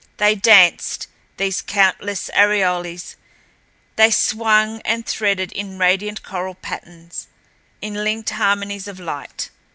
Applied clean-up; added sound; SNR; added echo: none; none; none; none.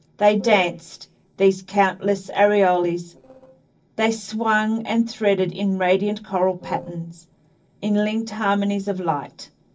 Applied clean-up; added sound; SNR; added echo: neural separator model SepFormer DNS4.